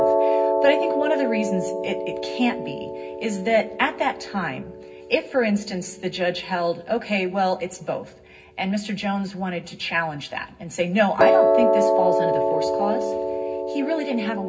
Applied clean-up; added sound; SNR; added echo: none; Piano; -1 dB; reverberation time 0.4 s.